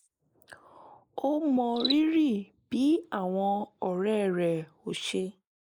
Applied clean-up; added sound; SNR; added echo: neural mask model Resemble Enhance denoiser.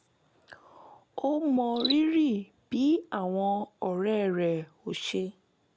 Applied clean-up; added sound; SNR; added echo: none; Cricket; 15 dB; none.